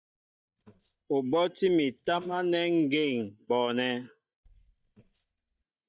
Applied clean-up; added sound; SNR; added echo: neural mask model DeepFilterNet 3.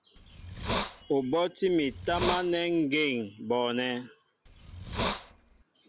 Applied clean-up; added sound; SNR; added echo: none; Hiss; 5 dB; none.